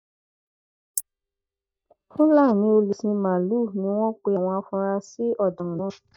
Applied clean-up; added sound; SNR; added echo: neural mask model DeepFilterNet 3.